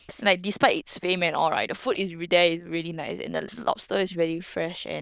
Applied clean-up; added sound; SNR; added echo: neural diffusion model UNIVERSE++.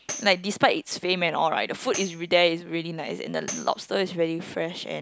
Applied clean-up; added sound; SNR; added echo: none; Tambourine; 16 dB; none.